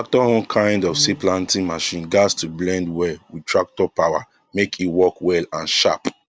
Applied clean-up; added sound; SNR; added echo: none; Brass instrument; 17 dB; none.